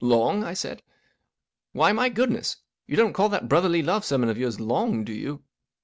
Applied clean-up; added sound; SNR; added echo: none; none; none; none.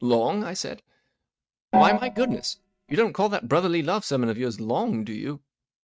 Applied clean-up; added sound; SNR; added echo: neural mask model RNNoise.